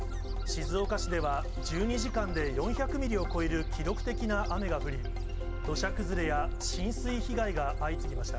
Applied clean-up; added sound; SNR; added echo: none; Gull, seagull; 0 dB; none.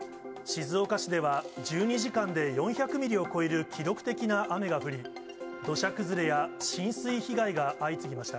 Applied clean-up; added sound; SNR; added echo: none; none; none; none.